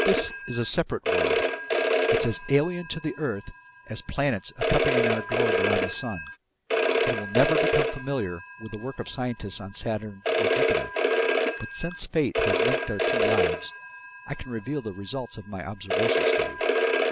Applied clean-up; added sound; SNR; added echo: none; Telephone; -4 dB; none.